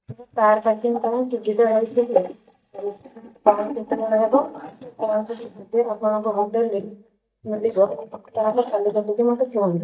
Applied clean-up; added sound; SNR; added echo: neural mask model DeepFilterNet 3.